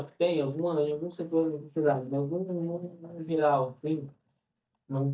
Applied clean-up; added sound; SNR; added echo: neural mask model DeepFilterNet 3.